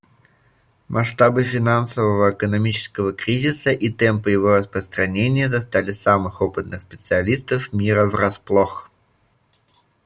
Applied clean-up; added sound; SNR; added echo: none; none; none; none.